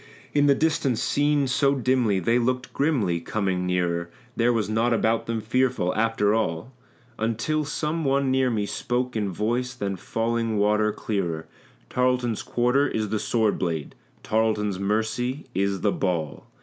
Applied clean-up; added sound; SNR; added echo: none; none; none; none.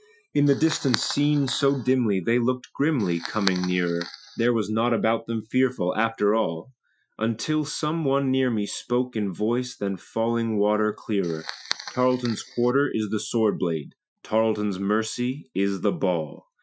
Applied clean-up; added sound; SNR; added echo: classical method Wiener filter.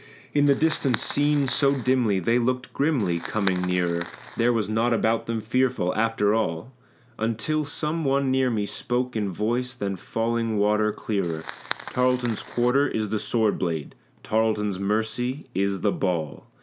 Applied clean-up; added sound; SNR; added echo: none; Fire; 11 dB; none.